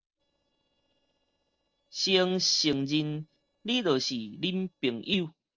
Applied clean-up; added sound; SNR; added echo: neural separator model SepFormer DNS4.